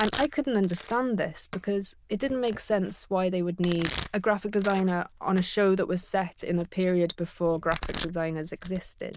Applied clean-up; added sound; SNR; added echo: neural diffusion model UNIVERSE++.